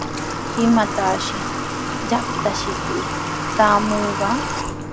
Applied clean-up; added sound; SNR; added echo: none; Water tap, faucet / Water; 2 dB; none.